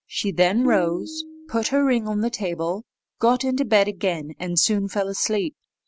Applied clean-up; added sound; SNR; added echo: none; Tabla; 12 dB; none.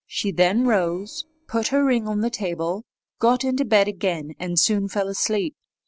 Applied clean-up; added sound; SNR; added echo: neural separator model SepFormer DNS4.